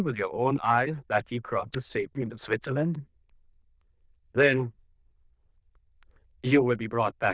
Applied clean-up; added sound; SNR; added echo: neural diffusion model UNIVERSE++.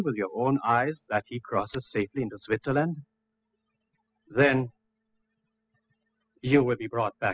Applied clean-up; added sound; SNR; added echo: classical method spectral subtraction.